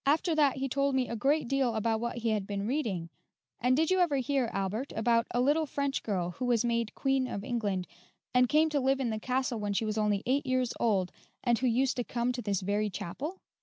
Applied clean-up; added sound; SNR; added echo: none; none; none; none.